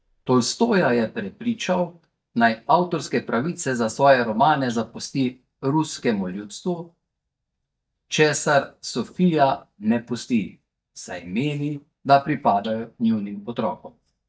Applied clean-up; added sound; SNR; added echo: neural mask model DeepFilterNet 3.